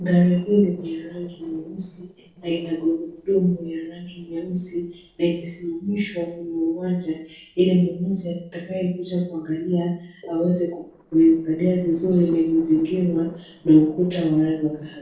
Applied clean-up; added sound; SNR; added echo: neural separator model SepFormer DNS4.